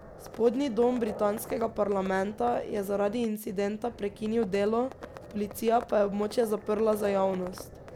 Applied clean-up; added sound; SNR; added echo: none; Livestock, farm animals, working animals; 15 dB; none.